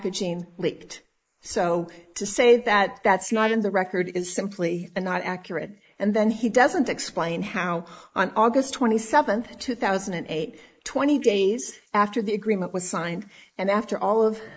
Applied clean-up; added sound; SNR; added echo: neural mask model Resemble Enhance denoiser.